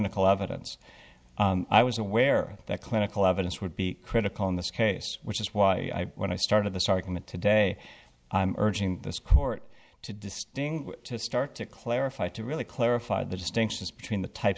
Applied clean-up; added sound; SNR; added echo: none; none; none; none.